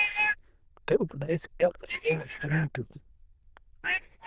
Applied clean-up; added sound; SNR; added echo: neural diffusion model UNIVERSE++.